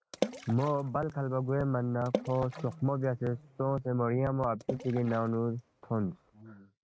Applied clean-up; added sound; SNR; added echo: neural mask model RNNoise.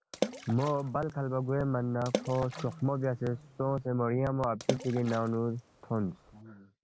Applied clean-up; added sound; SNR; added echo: none; Water / Splash, splatter; 9 dB; none.